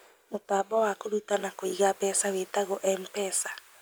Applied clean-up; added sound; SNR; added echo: none; none; none; none.